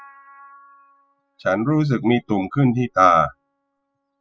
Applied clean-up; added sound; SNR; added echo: classical method spectral subtraction.